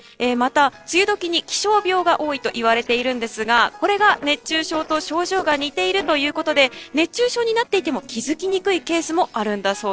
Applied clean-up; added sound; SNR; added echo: neural separator model SepFormer DNS4.